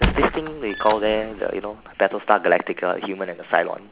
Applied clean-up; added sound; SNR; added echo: none; Squeak; 6 dB; none.